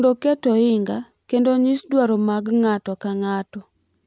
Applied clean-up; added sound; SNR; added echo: none; none; none; none.